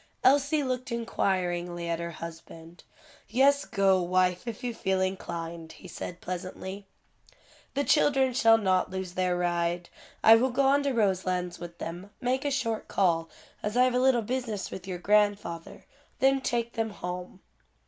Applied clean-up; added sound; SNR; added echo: none; none; none; none.